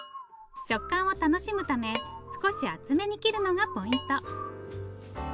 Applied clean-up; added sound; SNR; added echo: none; Dishes, pots, and pans; 15 dB; none.